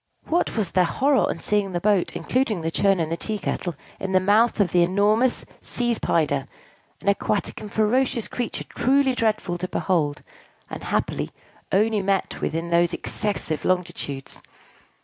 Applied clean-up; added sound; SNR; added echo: none; none; none; none.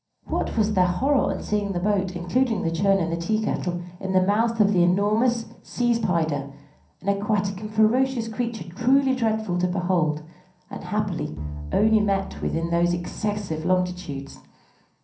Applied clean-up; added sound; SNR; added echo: none; Bowed string instrument; 13 dB; reverberation time 0.6 s.